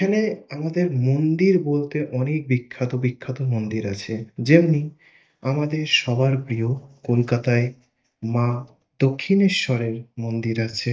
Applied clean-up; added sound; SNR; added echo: neural mask model DeepFilterNet 3.